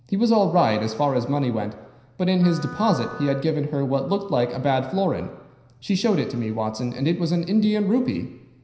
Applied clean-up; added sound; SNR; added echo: none; Wind instrument, woodwind instrument; 18 dB; reverberation time 0.9 s.